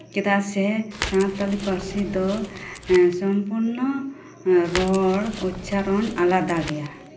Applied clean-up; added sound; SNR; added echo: none; Crackle; 13 dB; reverberation time 0.5 s.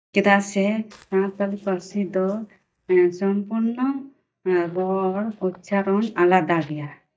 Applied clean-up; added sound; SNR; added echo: neural mask model DeepFilterNet 3.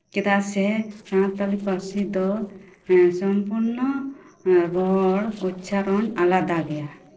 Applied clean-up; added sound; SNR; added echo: neural separator model SepFormer DNS4.